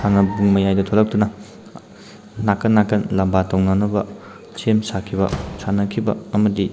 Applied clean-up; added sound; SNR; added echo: none; Slam; 19 dB; none.